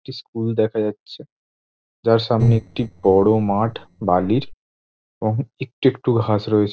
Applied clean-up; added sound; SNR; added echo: neural separator model SepFormer DNS4.